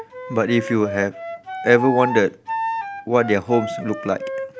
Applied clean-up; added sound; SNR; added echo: none; Wind instrument, woodwind instrument; 8 dB; none.